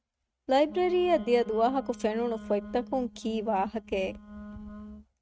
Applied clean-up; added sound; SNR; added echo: neural mask model RNNoise.